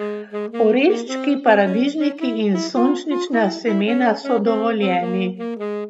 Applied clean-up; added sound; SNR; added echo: none; Wind instrument, woodwind instrument; 7 dB; none.